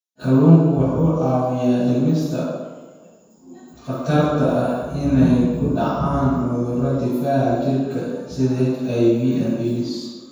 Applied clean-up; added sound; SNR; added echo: none; none; none; reverberation time 1.2 s.